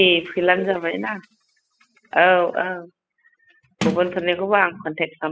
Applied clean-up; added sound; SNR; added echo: classical method spectral subtraction.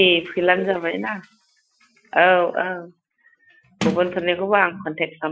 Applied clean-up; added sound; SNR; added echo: classical method Wiener filter.